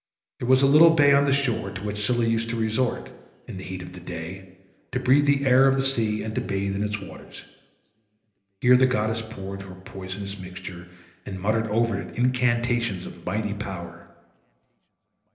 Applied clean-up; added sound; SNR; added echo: none; none; none; reverberation time 1.0 s.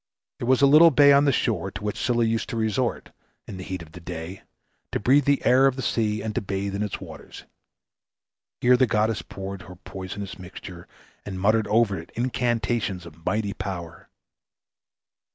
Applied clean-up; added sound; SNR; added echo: none; none; none; none.